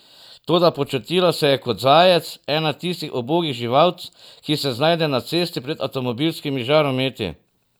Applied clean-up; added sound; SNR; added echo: none; none; none; none.